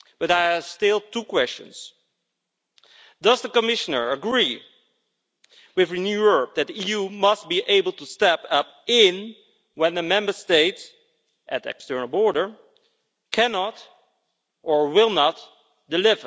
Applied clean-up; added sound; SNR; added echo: none; none; none; none.